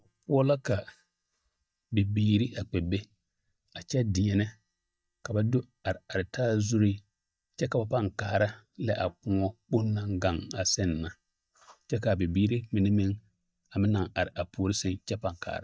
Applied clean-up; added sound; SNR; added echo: neural mask model DeepFilterNet 3.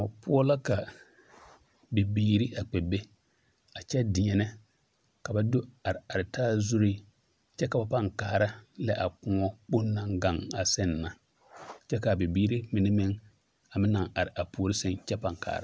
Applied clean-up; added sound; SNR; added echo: none; none; none; none.